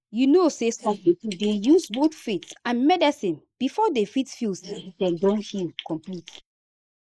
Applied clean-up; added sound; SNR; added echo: neural mask model Resemble Enhance denoiser.